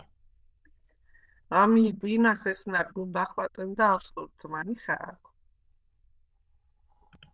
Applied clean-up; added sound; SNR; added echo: neural diffusion model UNIVERSE++.